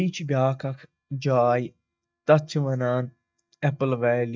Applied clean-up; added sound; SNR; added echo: neural mask model DeepFilterNet 3.